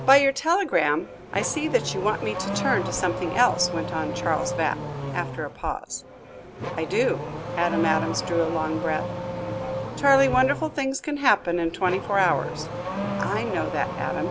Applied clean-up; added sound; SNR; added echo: none; Accelerating, revving, vroom / Car; 6 dB; none.